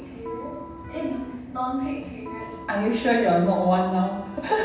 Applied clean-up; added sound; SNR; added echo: none; Electric guitar; 15 dB; reverberation time 0.9 s.